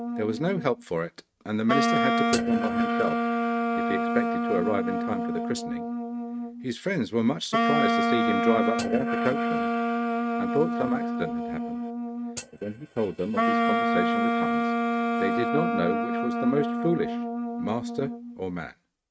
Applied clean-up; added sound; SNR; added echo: neural mask model RNNoise.